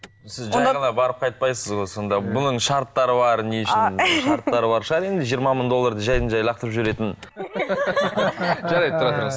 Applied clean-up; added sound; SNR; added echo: none; Alarm; 20 dB; none.